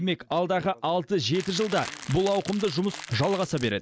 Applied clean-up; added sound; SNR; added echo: none; Crackle; 14 dB; none.